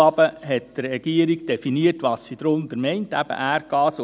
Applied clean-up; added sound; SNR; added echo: none; none; none; none.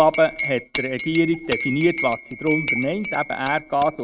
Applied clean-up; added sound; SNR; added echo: neural mask model RNNoise.